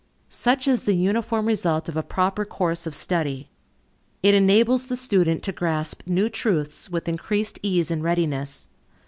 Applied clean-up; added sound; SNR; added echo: none; none; none; none.